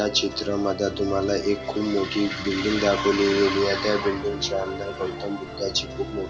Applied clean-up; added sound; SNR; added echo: none; Musical instrument; 11 dB; reverberation time 2.7 s.